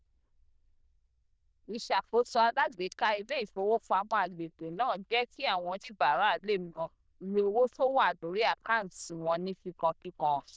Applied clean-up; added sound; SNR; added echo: neural diffusion model UNIVERSE++.